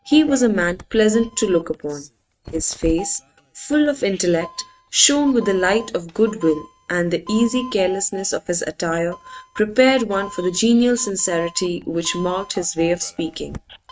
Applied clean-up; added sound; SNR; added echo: neural mask model RNNoise.